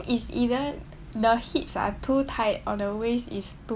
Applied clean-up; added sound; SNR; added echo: none; none; none; none.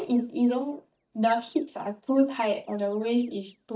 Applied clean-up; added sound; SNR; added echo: neural mask model DeepFilterNet 3.